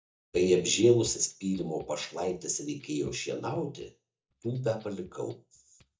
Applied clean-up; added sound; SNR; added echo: neural mask model DeepFilterNet 3.